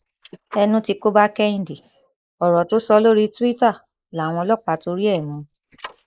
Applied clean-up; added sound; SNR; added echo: neural mask model Resemble Enhance denoiser.